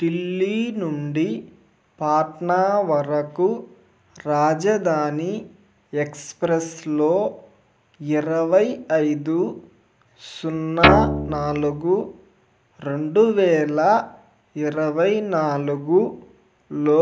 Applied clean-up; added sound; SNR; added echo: none; Guitar; -3 dB; none.